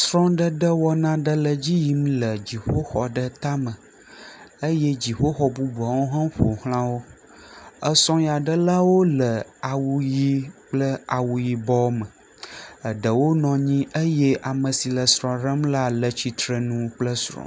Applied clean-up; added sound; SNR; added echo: none; none; none; none.